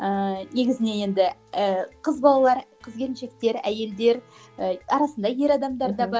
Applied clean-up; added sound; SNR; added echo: none; none; none; none.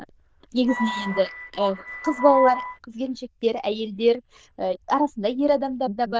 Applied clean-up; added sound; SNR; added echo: neural diffusion model UNIVERSE++.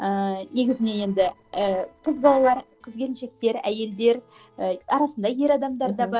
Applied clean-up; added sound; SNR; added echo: neural separator model SepFormer DNS4.